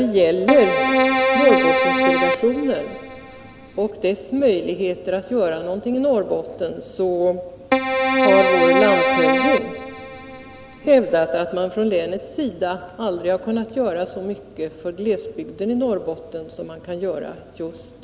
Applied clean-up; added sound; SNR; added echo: none; Keyboard (musical); -2 dB; none.